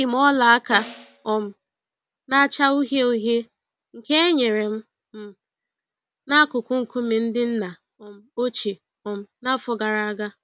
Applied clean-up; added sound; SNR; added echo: none; Snare drum; 17 dB; none.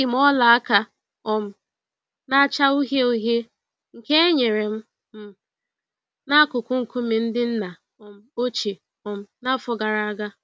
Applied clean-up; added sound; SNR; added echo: none; none; none; none.